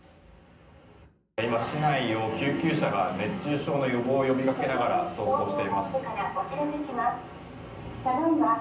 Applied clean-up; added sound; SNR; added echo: none; none; none; reverberation time 0.6 s.